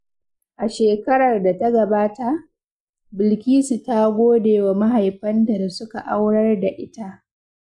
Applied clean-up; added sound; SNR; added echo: neural mask model Resemble Enhance denoiser.